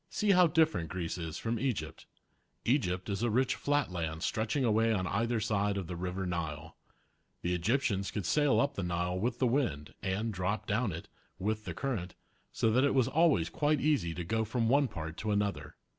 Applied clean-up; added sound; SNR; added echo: none; none; none; none.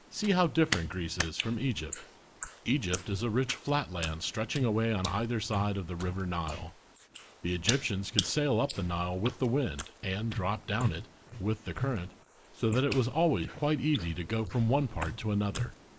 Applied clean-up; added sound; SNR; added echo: neural mask model Resemble Enhance denoiser.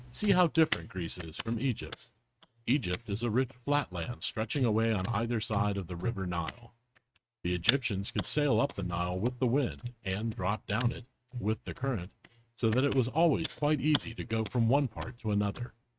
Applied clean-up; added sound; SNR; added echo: neural mask model RNNoise.